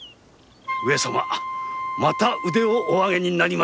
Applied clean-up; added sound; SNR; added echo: none; Wind instrument, woodwind instrument; 8 dB; none.